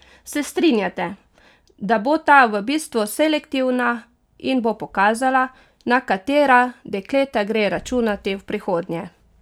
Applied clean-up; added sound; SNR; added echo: none; none; none; none.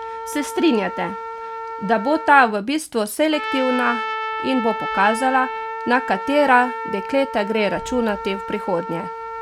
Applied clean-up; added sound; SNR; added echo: none; Trumpet; 7 dB; none.